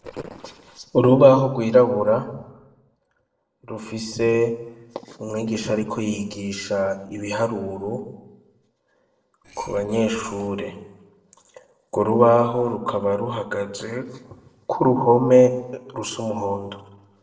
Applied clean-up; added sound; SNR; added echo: neural separator model SepFormer DNS4.